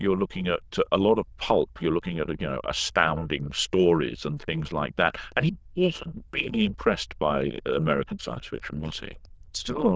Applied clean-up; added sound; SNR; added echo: neural diffusion model UNIVERSE++.